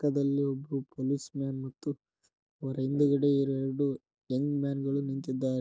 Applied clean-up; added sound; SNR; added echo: none; none; none; none.